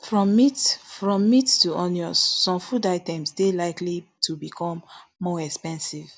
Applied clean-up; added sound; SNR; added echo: none; none; none; none.